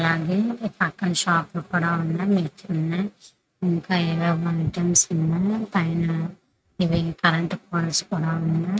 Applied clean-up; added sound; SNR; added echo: neural mask model RNNoise.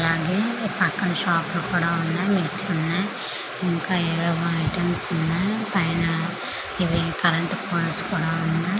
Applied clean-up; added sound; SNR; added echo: none; none; none; none.